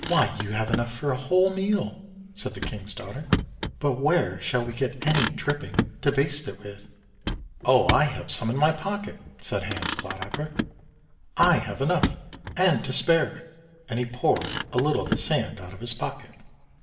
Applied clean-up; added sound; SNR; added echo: none; Motor vehicle (road); 6 dB; reverberation time 1.1 s.